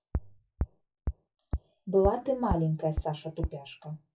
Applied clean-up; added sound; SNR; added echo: classical method WPE with log-MMSE.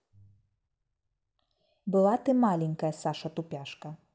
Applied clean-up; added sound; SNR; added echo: none; none; none; none.